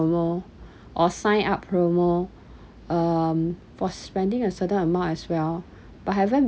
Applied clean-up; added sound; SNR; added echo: none; none; none; none.